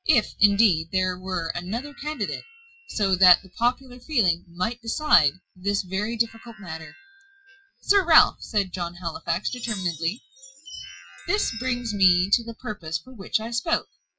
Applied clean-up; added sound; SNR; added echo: classical method Wiener filter.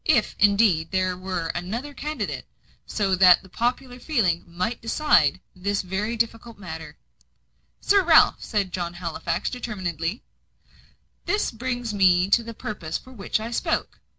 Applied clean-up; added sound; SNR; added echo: none; none; none; none.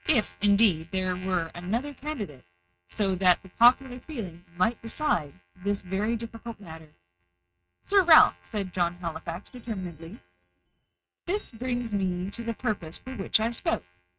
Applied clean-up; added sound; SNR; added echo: neural mask model RNNoise.